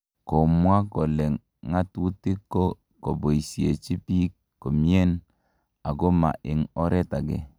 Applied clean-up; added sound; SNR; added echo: none; none; none; none.